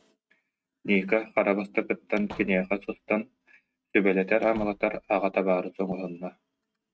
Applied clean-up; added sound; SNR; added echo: neural mask model RNNoise.